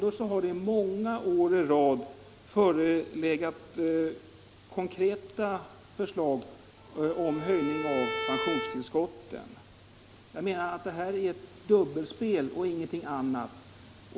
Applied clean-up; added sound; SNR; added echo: none; Bowed string instrument; 6 dB; none.